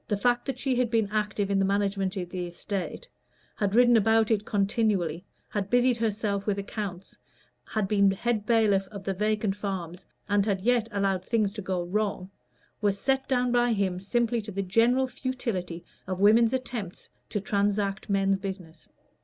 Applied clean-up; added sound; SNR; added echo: none; none; none; none.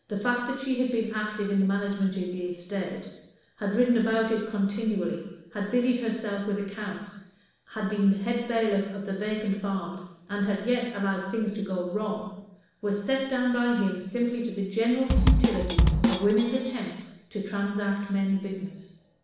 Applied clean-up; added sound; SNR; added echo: none; Bass drum / Snare drum; -4 dB; reverberation time 0.9 s.